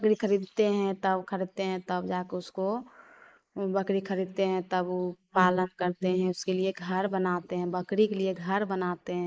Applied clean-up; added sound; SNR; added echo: neural mask model Resemble Enhance denoiser.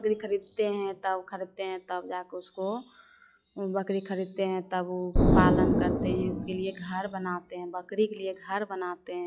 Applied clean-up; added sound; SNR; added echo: classical method log-MMSE.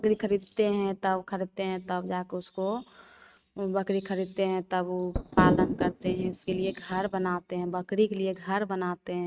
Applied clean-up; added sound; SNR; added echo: neural mask model RNNoise.